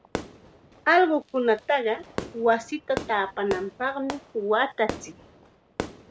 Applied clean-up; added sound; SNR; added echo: none; Fireworks; 12 dB; none.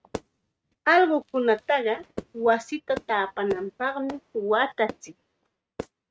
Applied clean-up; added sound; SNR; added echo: neural mask model RNNoise.